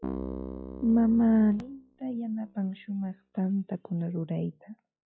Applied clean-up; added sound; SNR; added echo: classical method log-MMSE.